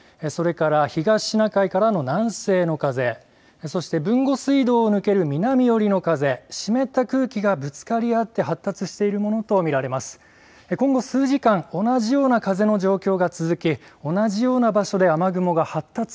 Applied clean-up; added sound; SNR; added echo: none; none; none; none.